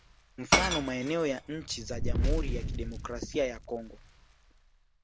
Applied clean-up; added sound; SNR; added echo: none; Shatter / Crushing + Fire; -3 dB; none.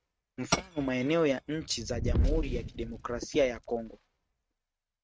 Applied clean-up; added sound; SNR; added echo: neural mask model RNNoise.